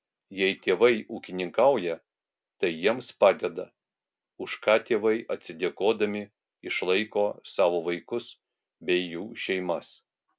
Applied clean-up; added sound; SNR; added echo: none; none; none; none.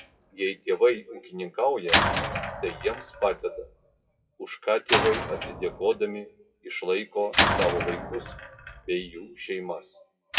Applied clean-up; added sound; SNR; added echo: classical method WPE with log-MMSE.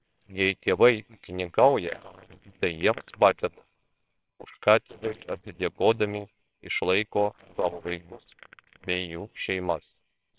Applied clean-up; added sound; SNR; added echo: neural separator model SepFormer WHAMR!.